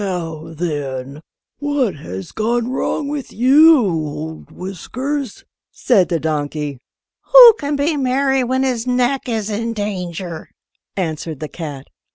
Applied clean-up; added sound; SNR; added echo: none; none; none; none.